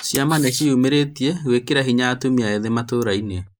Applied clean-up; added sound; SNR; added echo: neural mask model Resemble Enhance denoiser.